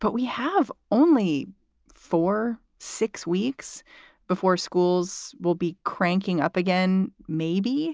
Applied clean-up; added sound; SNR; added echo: none; none; none; none.